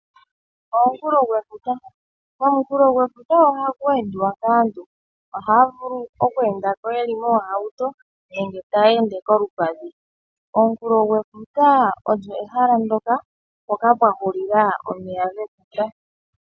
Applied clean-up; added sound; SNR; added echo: none; none; none; none.